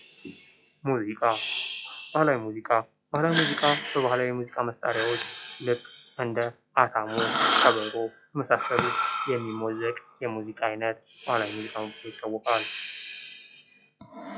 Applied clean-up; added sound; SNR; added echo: classical method log-MMSE.